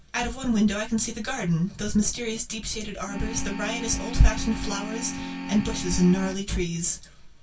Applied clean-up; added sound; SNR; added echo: none; Organ; 8 dB; reverberation time 0.1 s.